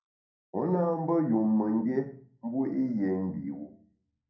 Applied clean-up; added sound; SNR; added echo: none; none; none; reverberation time 0.6 s.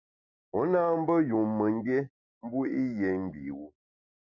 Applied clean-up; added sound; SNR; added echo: none; none; none; none.